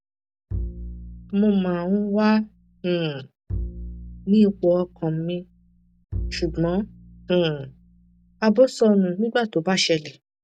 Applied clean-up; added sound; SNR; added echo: none; Bowed string instrument; 12 dB; none.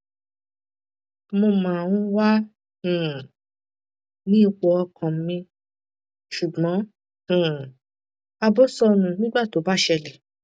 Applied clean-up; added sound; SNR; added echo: none; none; none; none.